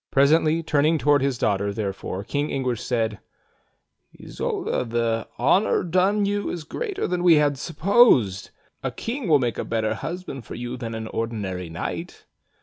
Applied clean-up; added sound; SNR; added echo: none; none; none; none.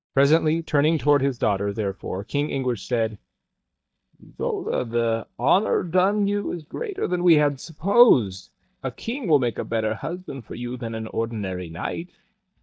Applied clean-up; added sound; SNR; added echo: neural mask model DeepFilterNet 3.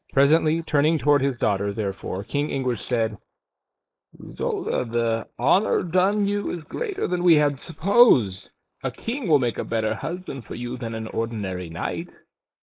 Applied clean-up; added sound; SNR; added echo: neural mask model Resemble Enhance denoiser.